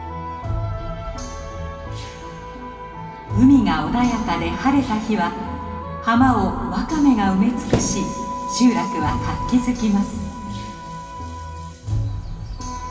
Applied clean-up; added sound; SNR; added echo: none; Thump, thud; 7 dB; reverberation time 2.5 s.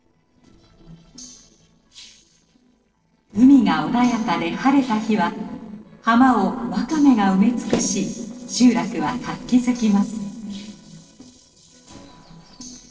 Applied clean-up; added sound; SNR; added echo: neural separator model SepFormer DNS4.